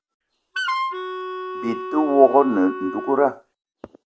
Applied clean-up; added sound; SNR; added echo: none; Wind instrument, woodwind instrument; 7 dB; none.